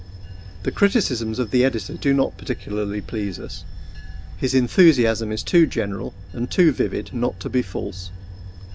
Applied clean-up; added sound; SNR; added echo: none; Bell / Train; 13 dB; none.